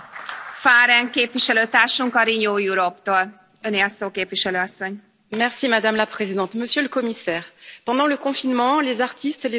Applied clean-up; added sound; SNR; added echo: none; none; none; none.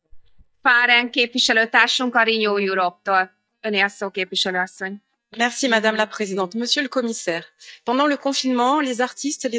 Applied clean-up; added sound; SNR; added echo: neural mask model DeepFilterNet 3.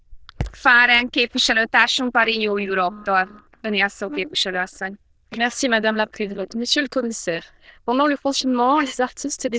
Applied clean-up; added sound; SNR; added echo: neural diffusion model UNIVERSE++.